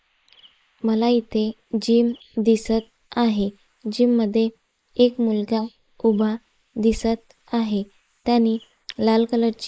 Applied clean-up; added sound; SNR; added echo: neural mask model Resemble Enhance denoiser.